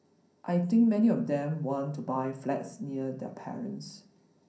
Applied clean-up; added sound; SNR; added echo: none; none; none; reverberation time 0.6 s.